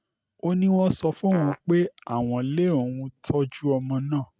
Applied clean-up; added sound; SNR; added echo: neural mask model RNNoise.